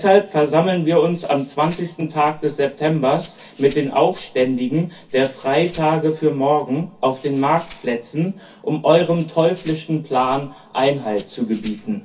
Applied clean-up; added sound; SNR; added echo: none; Rattle (instrument); 14 dB; reverberation time 0.3 s.